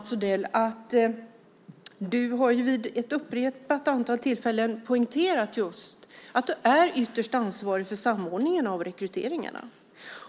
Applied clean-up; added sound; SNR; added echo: none; none; none; none.